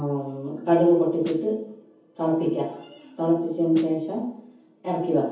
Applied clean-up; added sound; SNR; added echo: none; Snare drum; 19 dB; reverberation time 0.7 s.